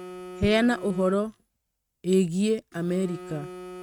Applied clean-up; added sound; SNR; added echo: neural mask model RNNoise.